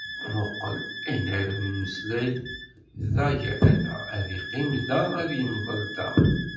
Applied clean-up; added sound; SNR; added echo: none; Wind instrument, woodwind instrument; 11 dB; reverberation time 0.6 s.